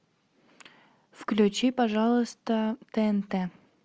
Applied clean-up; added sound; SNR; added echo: none; none; none; none.